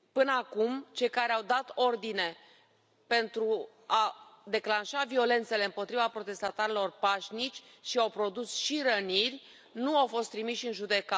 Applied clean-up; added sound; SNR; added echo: none; none; none; none.